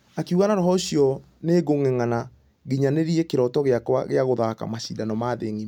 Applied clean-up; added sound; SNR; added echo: none; none; none; none.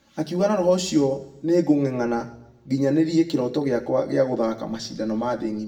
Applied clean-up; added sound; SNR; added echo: none; none; none; reverberation time 0.6 s.